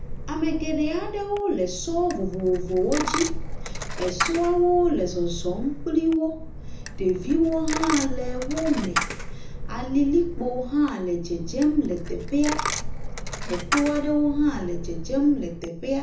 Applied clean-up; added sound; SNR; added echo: none; Coin (dropping); 5 dB; reverberation time 0.6 s.